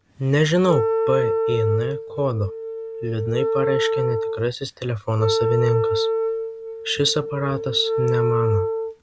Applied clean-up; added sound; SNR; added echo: none; Wind instrument, woodwind instrument; 0 dB; none.